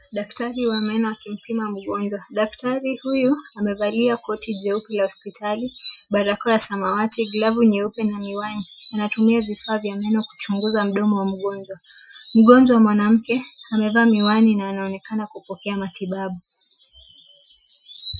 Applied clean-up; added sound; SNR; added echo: classical method Wiener filter.